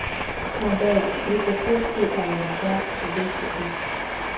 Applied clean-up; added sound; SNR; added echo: none; Train; 2 dB; reverberation time 0.7 s.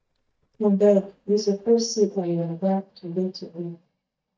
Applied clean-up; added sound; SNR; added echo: neural mask model DeepFilterNet 3.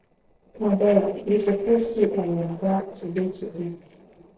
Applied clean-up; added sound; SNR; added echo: neural separator model SepFormer DNS4.